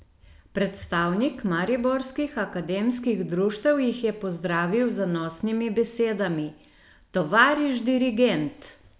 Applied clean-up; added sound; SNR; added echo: none; none; none; none.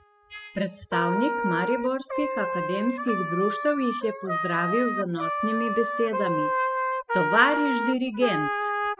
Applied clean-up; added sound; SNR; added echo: classical method spectral subtraction.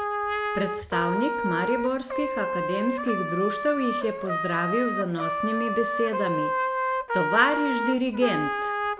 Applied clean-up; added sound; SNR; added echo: none; Trumpet; 1 dB; none.